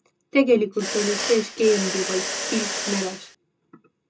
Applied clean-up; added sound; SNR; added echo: none; Mechanisms; 7 dB; reverberation time 0.2 s.